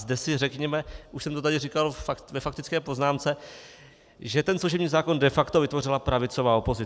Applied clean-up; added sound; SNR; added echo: none; none; none; none.